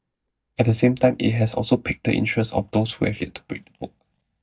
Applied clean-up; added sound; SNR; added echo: neural mask model DeepFilterNet 3.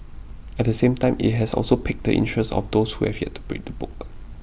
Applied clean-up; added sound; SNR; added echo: none; none; none; none.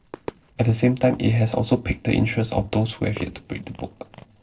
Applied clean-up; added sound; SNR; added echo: neural separator model SepFormer DNS4.